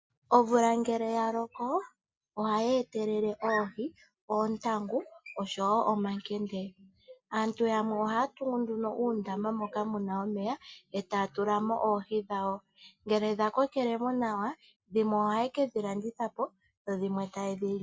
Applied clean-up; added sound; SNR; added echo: none; none; none; none.